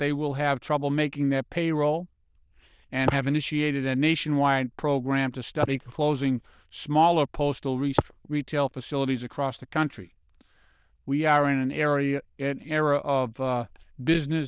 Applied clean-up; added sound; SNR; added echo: neural diffusion model UNIVERSE++.